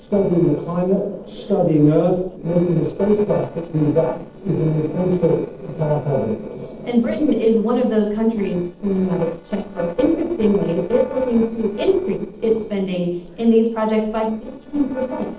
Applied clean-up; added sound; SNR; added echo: neural separator model SepFormer DNS4.